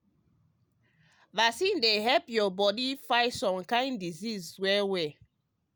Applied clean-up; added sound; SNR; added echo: none; none; none; none.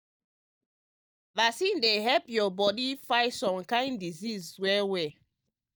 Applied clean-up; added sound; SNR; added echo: neural mask model DeepFilterNet 3.